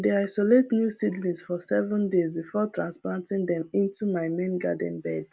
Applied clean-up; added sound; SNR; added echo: none; none; none; none.